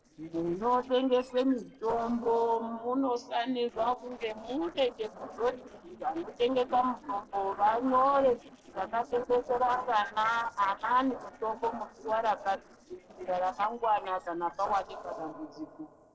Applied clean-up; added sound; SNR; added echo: neural separator model SepFormer DNS4.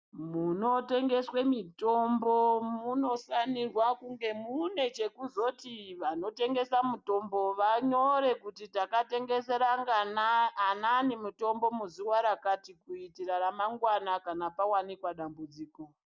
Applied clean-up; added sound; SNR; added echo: none; none; none; none.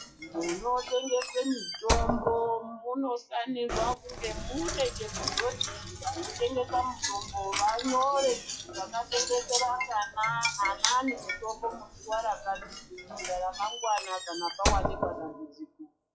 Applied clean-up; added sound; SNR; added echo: classical method WPE with log-MMSE.